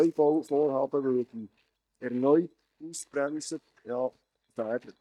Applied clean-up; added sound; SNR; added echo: neural mask model DeepFilterNet 3.